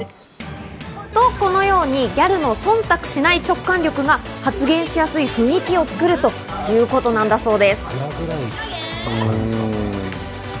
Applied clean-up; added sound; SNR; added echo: none; none; none; none.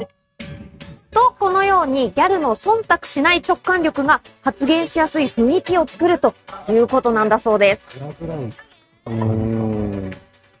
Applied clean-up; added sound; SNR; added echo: neural mask model RNNoise.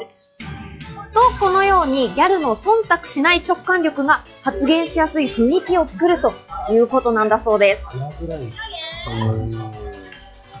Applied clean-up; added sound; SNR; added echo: classical method log-MMSE.